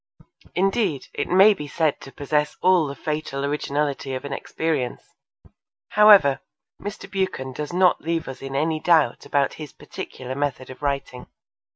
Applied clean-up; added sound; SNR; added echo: none; none; none; none.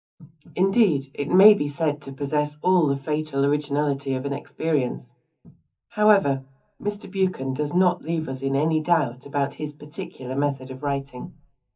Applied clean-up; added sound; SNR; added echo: none; none; none; reverberation time 0.3 s.